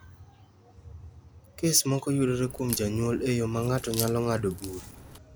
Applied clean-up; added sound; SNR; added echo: none; Crack; 12 dB; none.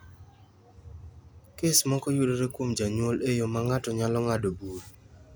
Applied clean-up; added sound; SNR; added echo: none; none; none; none.